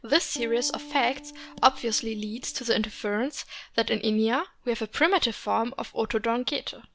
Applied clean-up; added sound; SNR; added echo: none; Piano; 18 dB; none.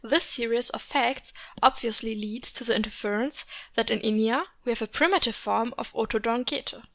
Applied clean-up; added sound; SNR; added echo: none; none; none; none.